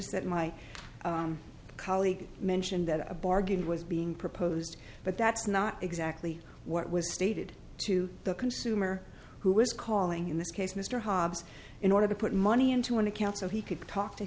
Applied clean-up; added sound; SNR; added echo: none; none; none; none.